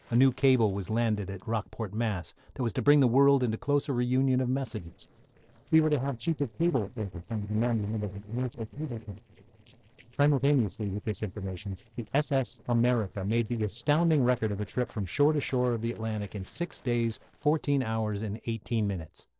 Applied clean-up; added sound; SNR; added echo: neural separator model SepFormer DNS4.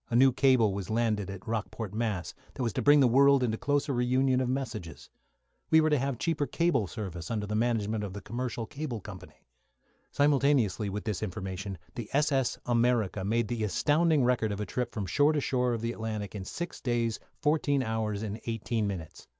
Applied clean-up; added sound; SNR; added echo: none; none; none; none.